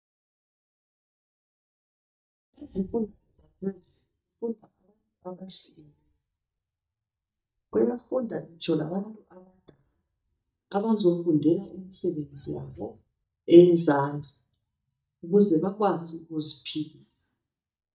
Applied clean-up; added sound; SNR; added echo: neural mask model DeepFilterNet 3.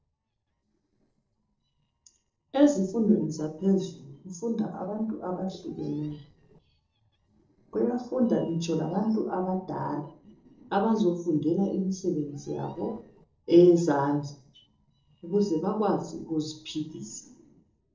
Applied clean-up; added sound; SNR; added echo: neural separator model SepFormer DNS4.